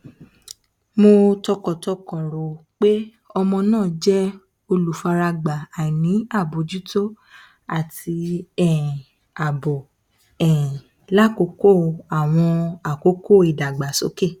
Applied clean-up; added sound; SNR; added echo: none; none; none; none.